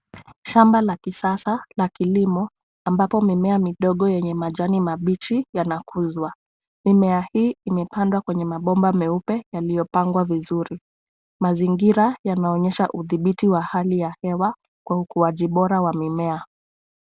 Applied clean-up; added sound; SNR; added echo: none; none; none; none.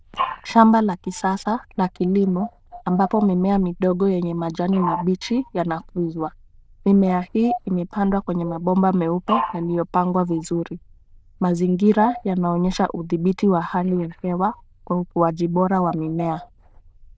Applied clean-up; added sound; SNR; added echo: neural diffusion model UNIVERSE++.